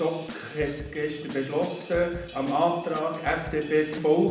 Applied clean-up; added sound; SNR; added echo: none; Drum / Drum kit; 15 dB; reverberation time 0.7 s.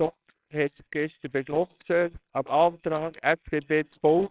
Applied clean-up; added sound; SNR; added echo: neural separator model SepFormer WHAMR!.